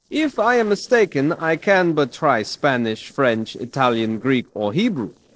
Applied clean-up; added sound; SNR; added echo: neural separator model SepFormer DNS4.